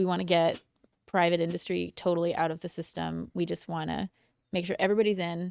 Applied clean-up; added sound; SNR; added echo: neural mask model RNNoise.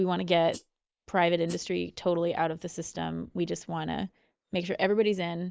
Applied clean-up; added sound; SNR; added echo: neural mask model Resemble Enhance denoiser.